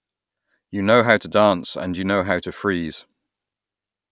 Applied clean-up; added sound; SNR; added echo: none; none; none; none.